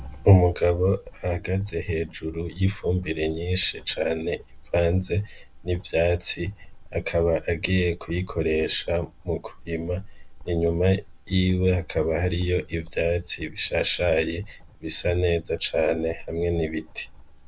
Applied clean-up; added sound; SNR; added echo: none; Writing; 19 dB; none.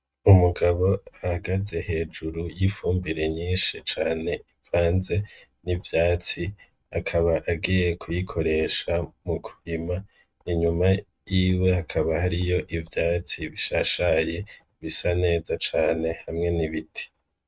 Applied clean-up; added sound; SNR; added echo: neural mask model RNNoise.